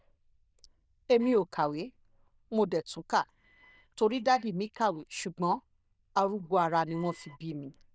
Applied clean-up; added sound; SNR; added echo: neural diffusion model UNIVERSE++.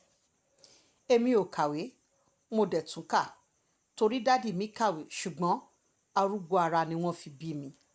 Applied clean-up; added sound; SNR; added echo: none; none; none; none.